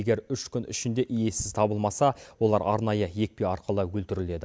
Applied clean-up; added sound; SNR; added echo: none; none; none; none.